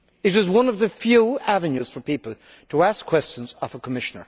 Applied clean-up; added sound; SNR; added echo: none; none; none; none.